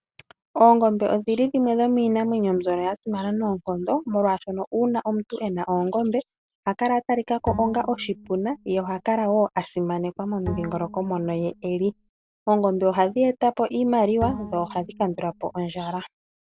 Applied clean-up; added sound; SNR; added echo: none; Bowed string instrument; 13 dB; none.